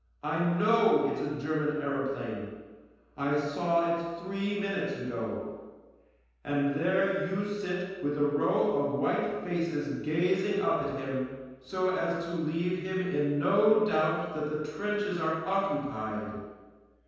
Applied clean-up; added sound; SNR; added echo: none; none; none; reverberation time 1.2 s.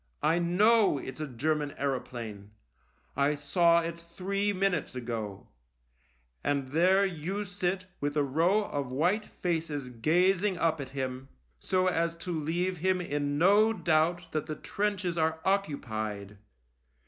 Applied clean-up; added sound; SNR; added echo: none; none; none; none.